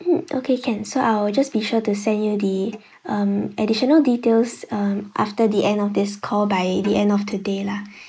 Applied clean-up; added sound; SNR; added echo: neural mask model Resemble Enhance denoiser.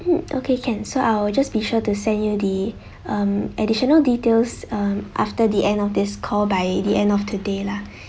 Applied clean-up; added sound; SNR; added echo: none; none; none; none.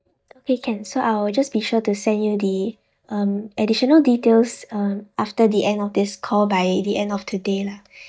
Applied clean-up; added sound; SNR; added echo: neural mask model DeepFilterNet 3.